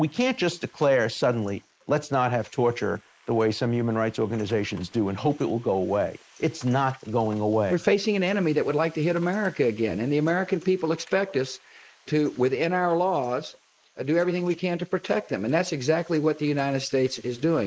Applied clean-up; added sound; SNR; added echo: neural mask model Resemble Enhance denoiser.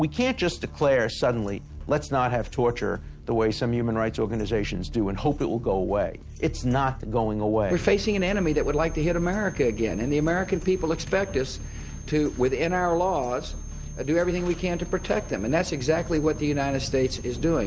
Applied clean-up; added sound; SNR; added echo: none; none; none; none.